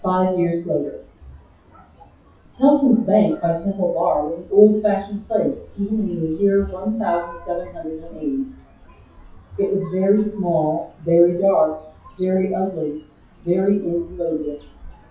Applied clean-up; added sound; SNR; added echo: classical method WPE with log-MMSE.